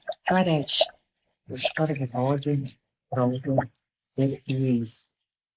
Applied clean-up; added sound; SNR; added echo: neural mask model Resemble Enhance denoiser.